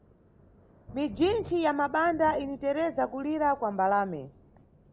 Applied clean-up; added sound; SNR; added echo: none; Thunder; 20 dB; none.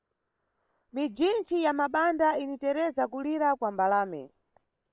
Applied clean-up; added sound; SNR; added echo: neural separator model SepFormer WHAM!.